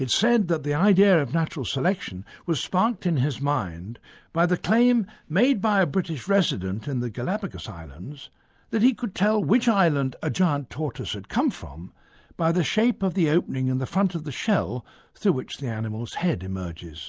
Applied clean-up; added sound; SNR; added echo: none; none; none; none.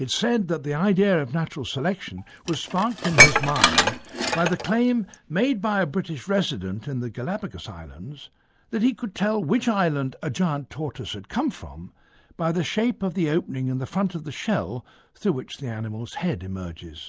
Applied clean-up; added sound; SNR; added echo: none; Dishes, pots, and pans; -4 dB; none.